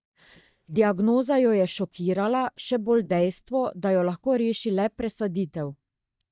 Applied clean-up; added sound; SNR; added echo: neural mask model DeepFilterNet 3.